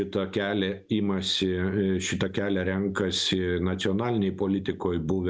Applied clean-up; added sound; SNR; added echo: neural mask model Resemble Enhance denoiser.